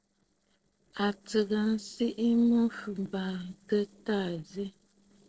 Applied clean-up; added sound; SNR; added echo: neural separator model SepFormer DNS4.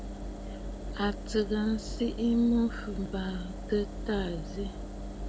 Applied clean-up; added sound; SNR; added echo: none; Engine; 6 dB; none.